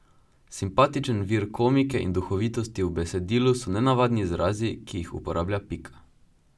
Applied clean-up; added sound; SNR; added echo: none; none; none; none.